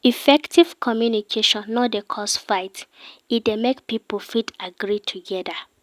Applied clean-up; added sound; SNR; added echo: none; none; none; none.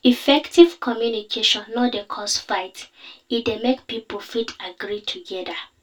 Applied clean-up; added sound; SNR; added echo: none; none; none; reverberation time 0.2 s.